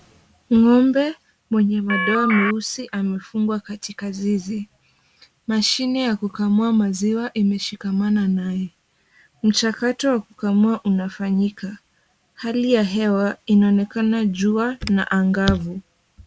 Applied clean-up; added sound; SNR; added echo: none; Telephone; 1 dB; none.